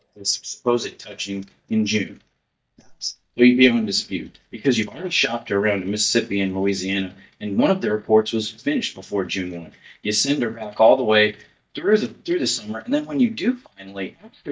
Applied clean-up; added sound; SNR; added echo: neural mask model DeepFilterNet 3.